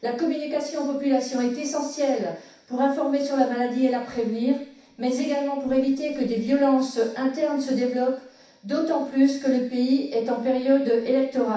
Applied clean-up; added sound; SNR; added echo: none; none; none; reverberation time 0.7 s.